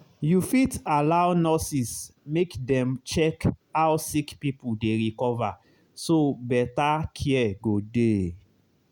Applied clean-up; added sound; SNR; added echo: none; none; none; none.